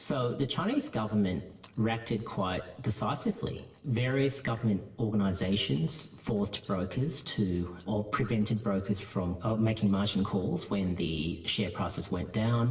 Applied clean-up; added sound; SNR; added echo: none; none; none; reverberation time 1.4 s.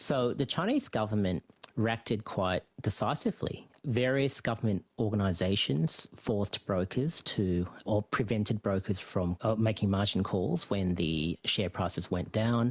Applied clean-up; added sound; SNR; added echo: none; none; none; none.